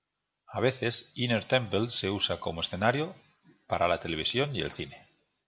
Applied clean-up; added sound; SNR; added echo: none; none; none; none.